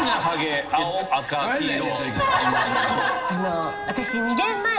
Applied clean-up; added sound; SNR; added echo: none; Motor vehicle (road) / Siren; 9 dB; reverberation time 2.7 s.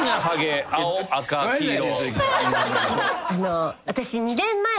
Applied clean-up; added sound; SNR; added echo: none; none; none; none.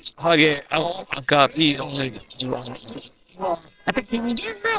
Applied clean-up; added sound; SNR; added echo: neural separator model SepFormer WHAMR!.